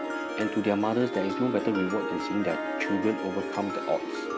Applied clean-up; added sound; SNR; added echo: none; Mallet percussion + Harp; 4 dB; none.